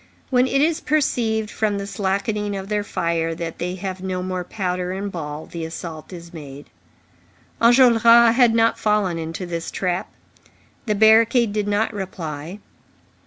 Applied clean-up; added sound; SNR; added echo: none; none; none; none.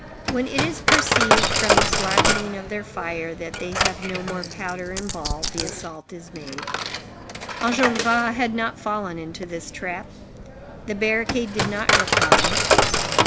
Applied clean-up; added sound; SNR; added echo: none; Coin (dropping); -4 dB; none.